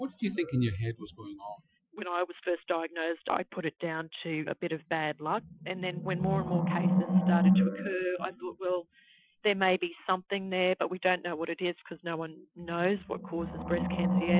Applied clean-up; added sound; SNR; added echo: classical method Wiener filter.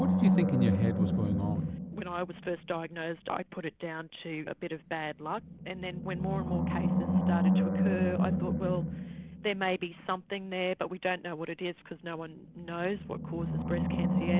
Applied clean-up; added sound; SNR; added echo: none; Animal; -3 dB; none.